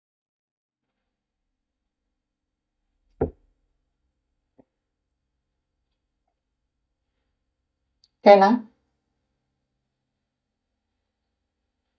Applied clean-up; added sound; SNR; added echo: neural mask model DeepFilterNet 3.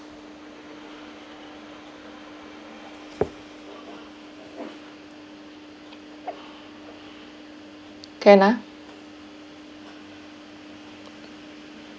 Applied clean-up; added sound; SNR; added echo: none; none; none; none.